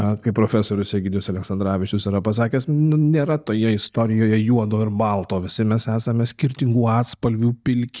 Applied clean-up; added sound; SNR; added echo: neural mask model DeepFilterNet 3.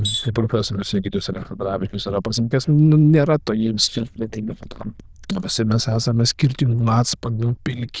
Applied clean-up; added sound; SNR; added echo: neural diffusion model UNIVERSE++.